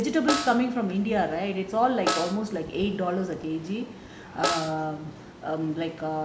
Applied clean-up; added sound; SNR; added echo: none; Snare drum; 7 dB; none.